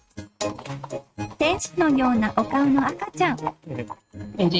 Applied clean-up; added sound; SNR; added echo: neural mask model RNNoise.